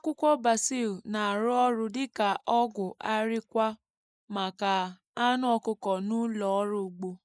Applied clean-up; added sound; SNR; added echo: neural mask model Resemble Enhance denoiser.